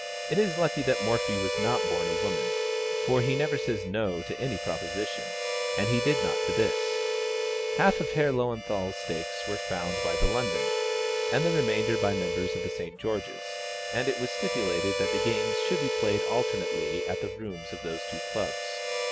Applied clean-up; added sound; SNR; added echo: none; Harmonica; -1 dB; none.